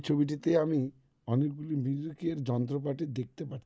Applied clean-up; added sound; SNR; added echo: neural mask model Resemble Enhance denoiser.